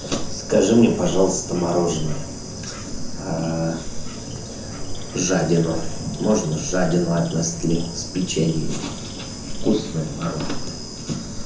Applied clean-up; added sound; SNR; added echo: none; Bird / Insect; 7 dB; reverberation time 0.6 s.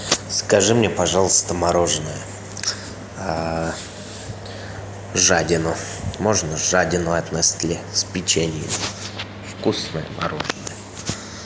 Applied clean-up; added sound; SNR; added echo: none; none; none; none.